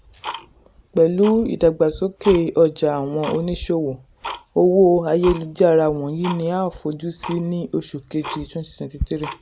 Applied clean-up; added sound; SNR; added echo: none; Tick-tock; 15 dB; none.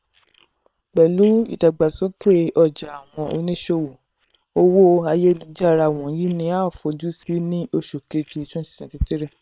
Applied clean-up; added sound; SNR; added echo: neural separator model SepFormer WHAM!.